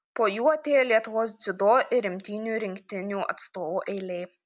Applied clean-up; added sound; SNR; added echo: none; none; none; none.